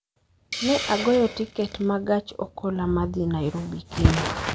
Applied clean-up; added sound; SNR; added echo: none; Hiss; 14 dB; none.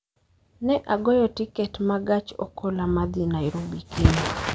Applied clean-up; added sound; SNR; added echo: none; none; none; none.